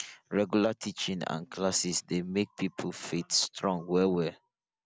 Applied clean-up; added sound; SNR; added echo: none; none; none; none.